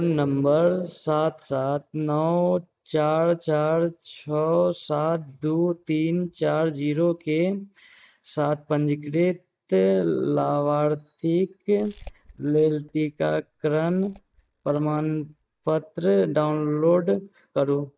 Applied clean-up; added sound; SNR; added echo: neural mask model DeepFilterNet 3.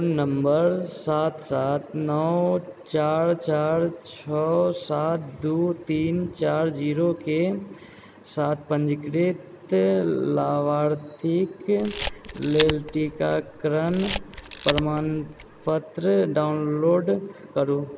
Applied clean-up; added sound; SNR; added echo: none; Camera; 7 dB; none.